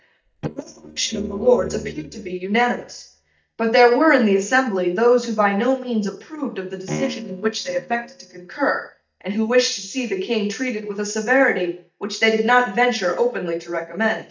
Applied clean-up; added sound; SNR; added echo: neural mask model DeepFilterNet 3.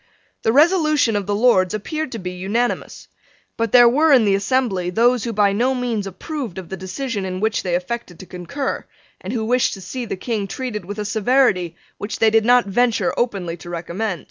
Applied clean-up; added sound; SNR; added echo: none; none; none; none.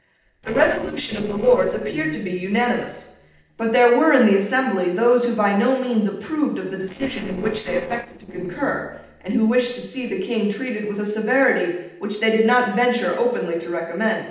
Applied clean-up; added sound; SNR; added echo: neural separator model SepFormer DNS4.